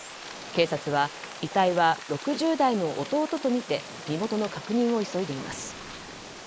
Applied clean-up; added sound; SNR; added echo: neural mask model Resemble Enhance denoiser.